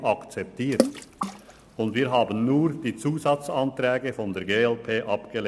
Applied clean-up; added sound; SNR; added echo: none; Water / Splash, splatter; 7 dB; none.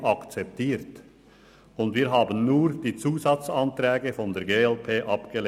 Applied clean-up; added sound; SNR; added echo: none; none; none; none.